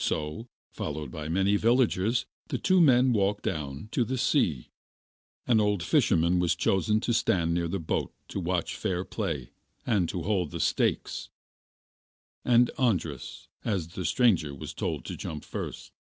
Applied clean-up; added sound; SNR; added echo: none; none; none; none.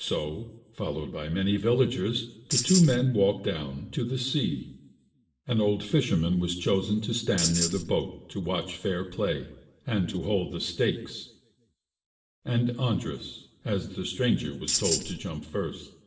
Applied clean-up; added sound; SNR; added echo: none; Tambourine; 1 dB; reverberation time 0.8 s.